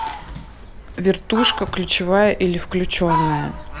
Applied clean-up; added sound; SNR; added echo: none; Fowl; 8 dB; none.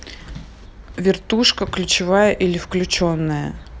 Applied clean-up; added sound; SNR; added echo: none; none; none; none.